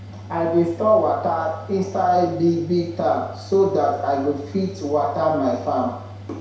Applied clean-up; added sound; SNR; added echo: none; Mechanical fan; 15 dB; reverberation time 0.7 s.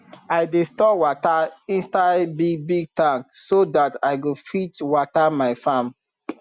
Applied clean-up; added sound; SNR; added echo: none; none; none; none.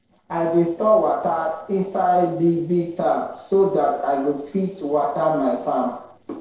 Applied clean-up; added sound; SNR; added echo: neural separator model SepFormer DNS4.